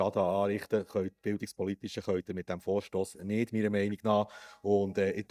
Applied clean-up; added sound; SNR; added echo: neural mask model DeepFilterNet 3.